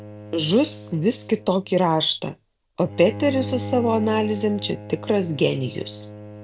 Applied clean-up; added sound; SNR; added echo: none; Bowed string instrument; 13 dB; none.